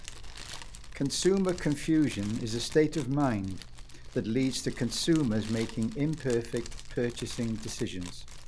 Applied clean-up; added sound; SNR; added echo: none; Fire; 11 dB; none.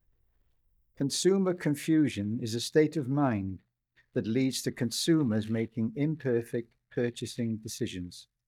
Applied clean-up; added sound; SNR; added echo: neural mask model DeepFilterNet 3.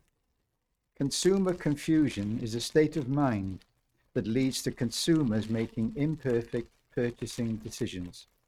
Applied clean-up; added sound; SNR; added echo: neural mask model RNNoise.